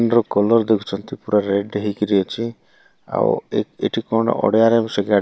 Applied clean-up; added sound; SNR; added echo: none; none; none; none.